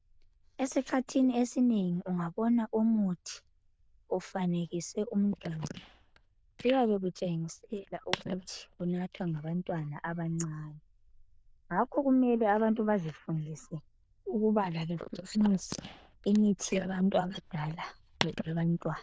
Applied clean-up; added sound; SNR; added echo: neural diffusion model UNIVERSE++.